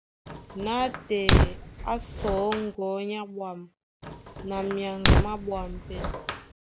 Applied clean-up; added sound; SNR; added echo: none; Fire; -5 dB; none.